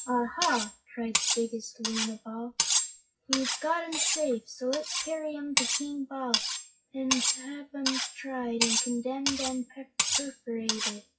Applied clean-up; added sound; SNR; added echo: classical method WPE with log-MMSE.